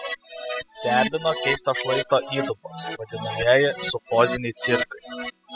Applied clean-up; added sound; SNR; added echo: classical method spectral subtraction.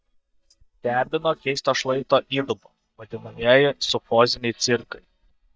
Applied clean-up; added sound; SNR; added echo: neural mask model DeepFilterNet 3.